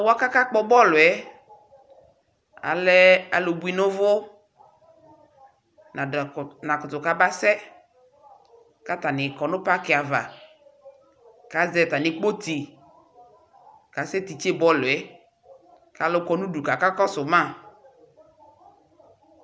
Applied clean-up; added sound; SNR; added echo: none; none; none; none.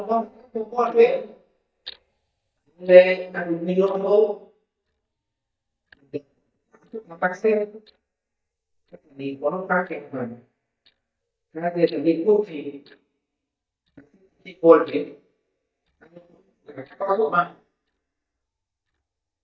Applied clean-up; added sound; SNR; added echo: neural mask model DeepFilterNet 3.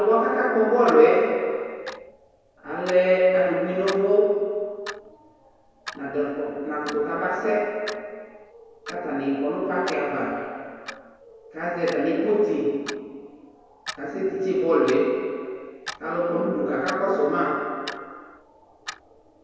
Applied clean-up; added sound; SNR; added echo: none; Clock; 19 dB; reverberation time 2.2 s.